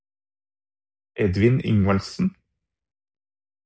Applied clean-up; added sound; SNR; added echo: none; none; none; none.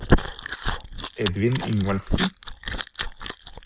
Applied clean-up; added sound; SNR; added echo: none; Chewing, mastication; -2 dB; none.